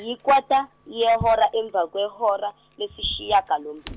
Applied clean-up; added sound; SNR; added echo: none; Drawer open or close; 18 dB; none.